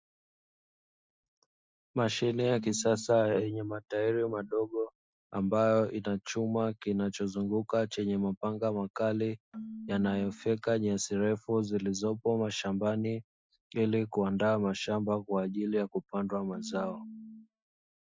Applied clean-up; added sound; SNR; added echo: classical method Wiener filter.